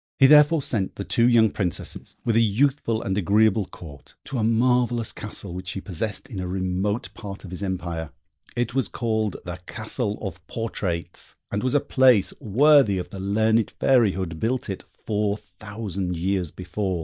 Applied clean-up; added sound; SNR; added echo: neural mask model DeepFilterNet 3.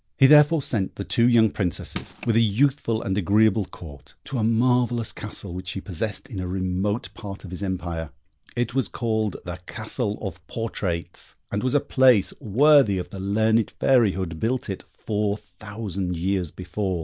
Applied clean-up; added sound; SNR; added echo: none; Crushing; 15 dB; none.